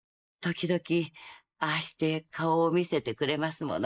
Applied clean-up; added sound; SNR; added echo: neural mask model Resemble Enhance denoiser.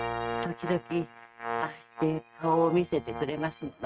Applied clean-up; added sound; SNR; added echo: neural mask model RNNoise.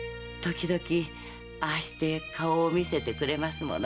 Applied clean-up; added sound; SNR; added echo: none; none; none; none.